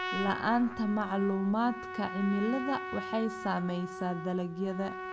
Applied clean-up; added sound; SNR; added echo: none; Trumpet; 8 dB; none.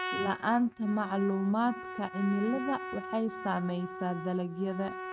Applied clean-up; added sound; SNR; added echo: neural mask model RNNoise.